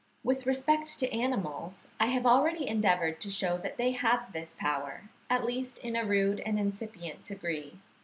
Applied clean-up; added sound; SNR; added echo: none; none; none; none.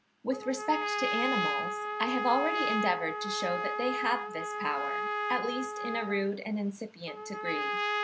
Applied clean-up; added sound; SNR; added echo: none; Trumpet; 0 dB; none.